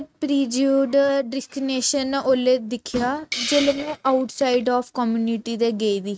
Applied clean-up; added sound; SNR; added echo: neural mask model RNNoise.